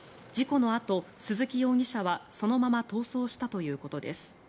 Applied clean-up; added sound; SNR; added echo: none; none; none; none.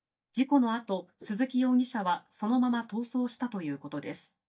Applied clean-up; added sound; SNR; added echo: neural mask model DeepFilterNet 3.